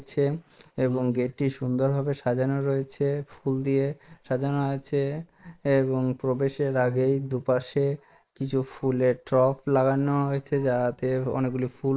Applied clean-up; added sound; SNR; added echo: neural mask model Resemble Enhance denoiser.